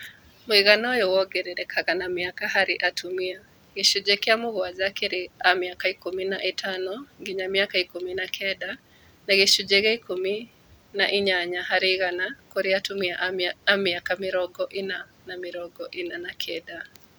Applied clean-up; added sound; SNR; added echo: none; none; none; none.